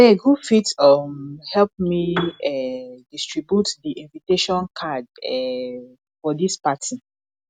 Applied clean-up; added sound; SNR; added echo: none; Piano; 7 dB; none.